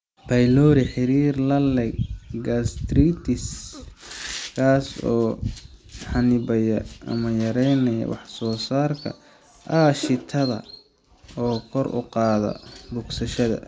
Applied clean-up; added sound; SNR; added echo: none; none; none; none.